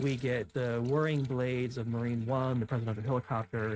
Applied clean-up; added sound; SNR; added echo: neural mask model RNNoise.